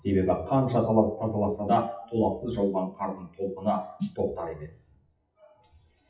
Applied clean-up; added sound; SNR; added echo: classical method WPE with log-MMSE.